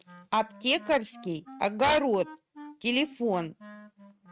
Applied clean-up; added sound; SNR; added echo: neural mask model RNNoise.